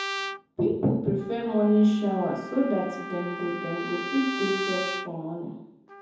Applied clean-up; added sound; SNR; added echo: none; Trumpet; 9 dB; reverberation time 0.9 s.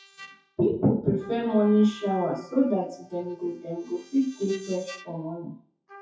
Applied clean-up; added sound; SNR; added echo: classical method WPE with log-MMSE.